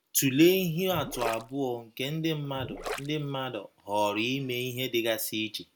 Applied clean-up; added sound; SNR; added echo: none; Gurgling; 11 dB; none.